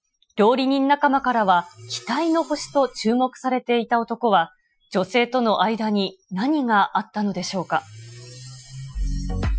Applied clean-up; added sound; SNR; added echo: classical method Wiener filter.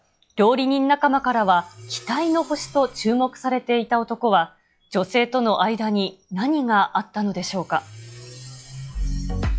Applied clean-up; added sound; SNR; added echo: classical method log-MMSE.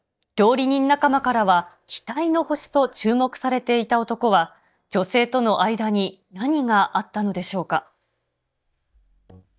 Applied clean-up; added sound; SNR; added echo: neural mask model DeepFilterNet 3.